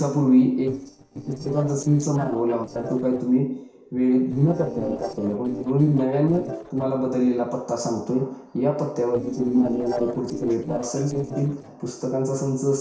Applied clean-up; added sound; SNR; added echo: neural separator model SepFormer DNS4.